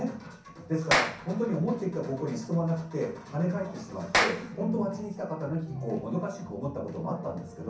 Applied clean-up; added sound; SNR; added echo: none; Clapping; 1 dB; reverberation time 0.6 s.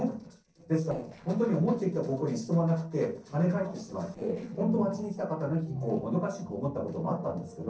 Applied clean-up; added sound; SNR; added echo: neural separator model SepFormer DNS4.